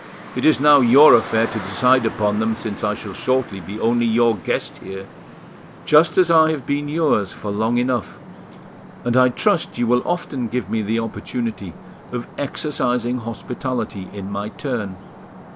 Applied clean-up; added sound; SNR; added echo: none; Traffic noise, roadway noise; 16 dB; none.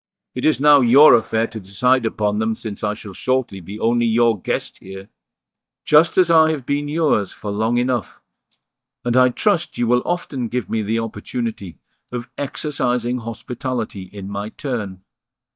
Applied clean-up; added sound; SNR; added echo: neural mask model DeepFilterNet 3.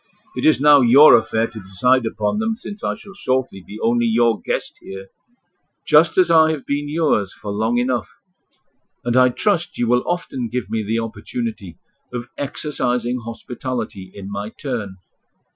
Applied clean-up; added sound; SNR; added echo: classical method Wiener filter.